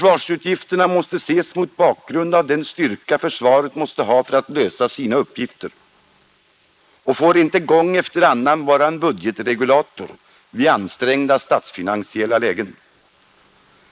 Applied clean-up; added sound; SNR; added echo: neural mask model Resemble Enhance denoiser.